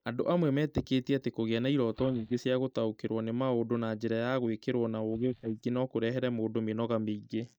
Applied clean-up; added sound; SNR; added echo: neural mask model DeepFilterNet 3.